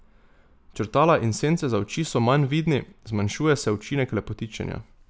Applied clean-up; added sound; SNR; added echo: none; none; none; none.